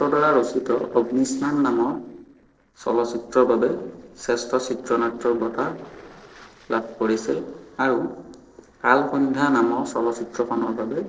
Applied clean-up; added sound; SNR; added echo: neural separator model SepFormer DNS4.